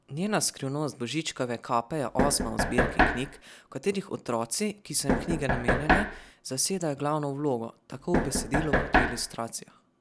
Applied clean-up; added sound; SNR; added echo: none; Knock; -4 dB; none.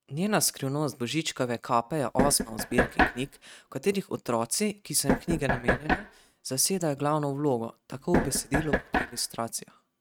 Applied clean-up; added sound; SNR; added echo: neural mask model RNNoise.